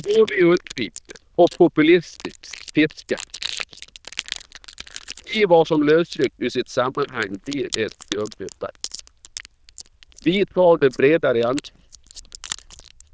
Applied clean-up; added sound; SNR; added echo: neural diffusion model UNIVERSE++.